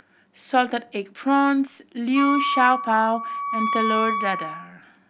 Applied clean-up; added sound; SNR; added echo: none; Wind instrument, woodwind instrument; 3 dB; none.